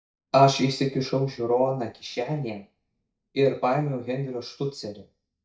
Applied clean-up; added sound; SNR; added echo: neural mask model DeepFilterNet 3.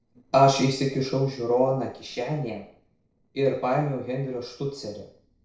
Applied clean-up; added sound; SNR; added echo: neural separator model SepFormer DNS4.